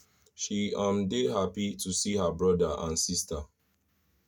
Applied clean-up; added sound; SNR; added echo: none; none; none; none.